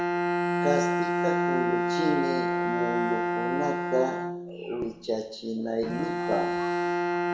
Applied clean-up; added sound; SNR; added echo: none; Bowed string instrument; -3 dB; reverberation time 0.9 s.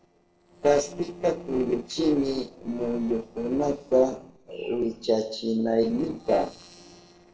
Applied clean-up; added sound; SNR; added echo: neural separator model SepFormer DNS4.